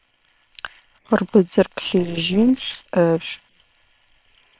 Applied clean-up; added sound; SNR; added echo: neural separator model SepFormer WHAM!.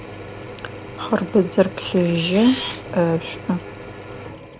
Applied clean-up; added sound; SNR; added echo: none; Drill / Mechanisms + Camera; 11 dB; none.